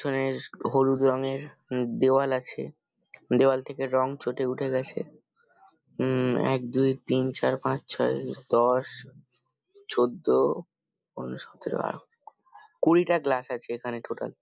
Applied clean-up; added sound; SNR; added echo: neural mask model Resemble Enhance denoiser.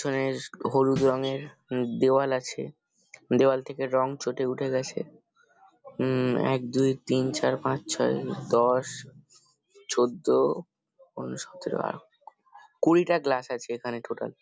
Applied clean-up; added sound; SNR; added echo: none; Snare drum; 13 dB; none.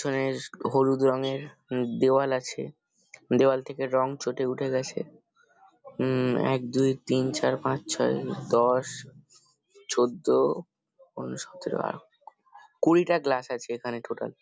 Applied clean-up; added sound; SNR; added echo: none; none; none; none.